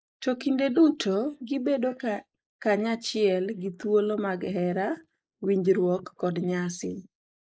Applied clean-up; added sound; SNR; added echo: neural mask model Resemble Enhance denoiser.